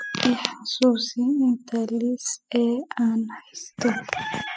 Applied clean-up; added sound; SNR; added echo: classical method spectral subtraction.